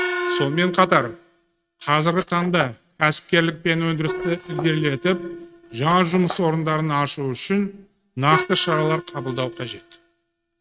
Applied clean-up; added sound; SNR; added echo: neural mask model RNNoise.